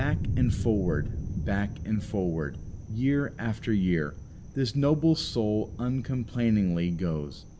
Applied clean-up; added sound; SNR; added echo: none; Thunder; 7 dB; none.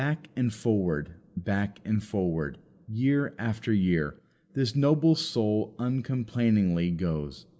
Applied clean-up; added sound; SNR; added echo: none; none; none; none.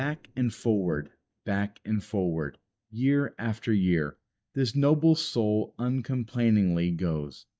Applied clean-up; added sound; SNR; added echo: neural mask model DeepFilterNet 3.